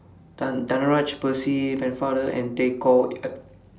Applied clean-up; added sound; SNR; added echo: none; none; none; none.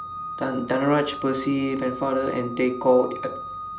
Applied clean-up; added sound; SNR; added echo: none; Organ; 11 dB; none.